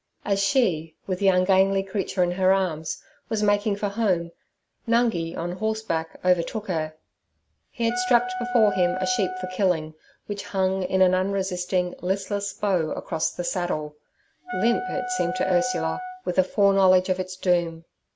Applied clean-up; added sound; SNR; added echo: none; Wind instrument, woodwind instrument; 7 dB; none.